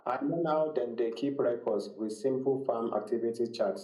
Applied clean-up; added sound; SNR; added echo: none; none; none; reverberation time 0.5 s.